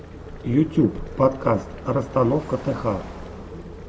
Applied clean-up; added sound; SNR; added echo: none; Car passing by + Boiling; 16 dB; none.